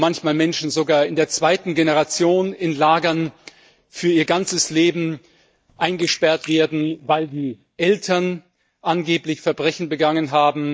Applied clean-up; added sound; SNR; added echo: neural mask model DeepFilterNet 3.